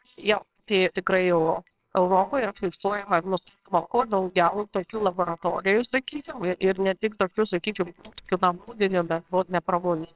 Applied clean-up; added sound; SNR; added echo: neural separator model SepFormer WHAMR!.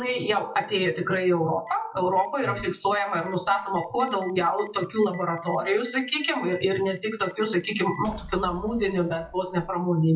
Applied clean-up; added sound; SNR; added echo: classical method WPE with log-MMSE.